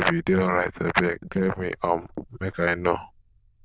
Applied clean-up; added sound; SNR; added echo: neural diffusion model UNIVERSE++.